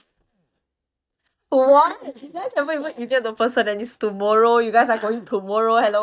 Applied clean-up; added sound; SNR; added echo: neural mask model DeepFilterNet 3.